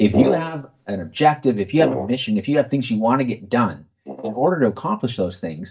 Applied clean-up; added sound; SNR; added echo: neural mask model DeepFilterNet 3.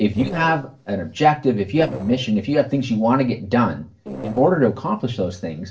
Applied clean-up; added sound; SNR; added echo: neural separator model SepFormer DNS4.